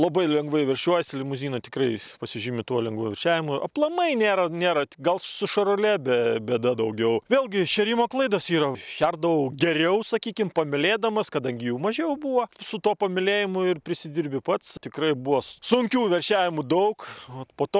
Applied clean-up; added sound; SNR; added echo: none; none; none; none.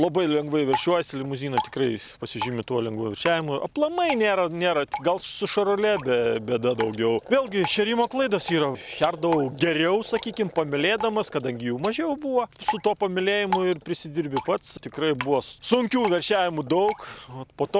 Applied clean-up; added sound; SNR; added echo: none; Drip; 13 dB; none.